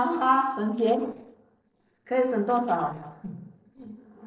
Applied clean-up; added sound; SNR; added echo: neural separator model SepFormer DNS4.